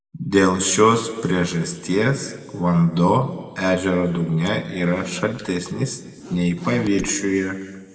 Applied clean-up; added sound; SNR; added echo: none; Zipper (clothing); 19 dB; reverberation time 1.7 s.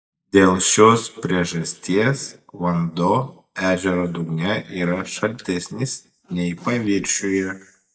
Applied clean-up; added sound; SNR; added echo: neural mask model DeepFilterNet 3.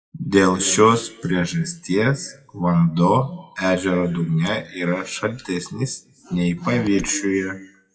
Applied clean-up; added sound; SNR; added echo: classical method WPE with log-MMSE.